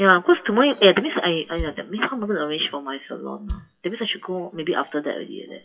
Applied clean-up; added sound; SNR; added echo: classical method WPE with log-MMSE.